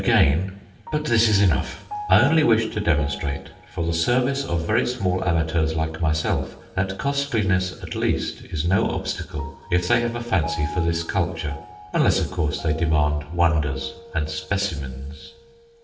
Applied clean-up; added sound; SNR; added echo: none; Piano; 19 dB; reverberation time 0.6 s.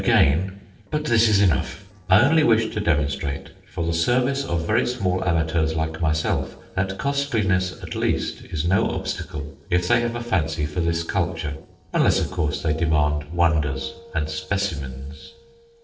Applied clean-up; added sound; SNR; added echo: neural separator model SepFormer DNS4.